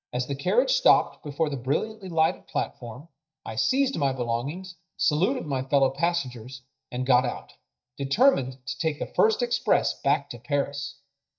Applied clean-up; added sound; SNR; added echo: neural mask model DeepFilterNet 3.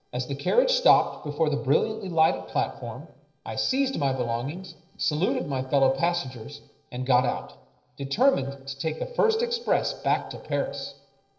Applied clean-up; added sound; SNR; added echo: neural separator model SepFormer DNS4.